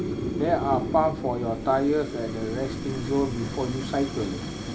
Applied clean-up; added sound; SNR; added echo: none; Fire; 4 dB; none.